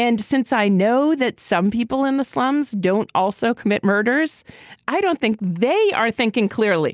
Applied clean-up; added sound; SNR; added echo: none; none; none; none.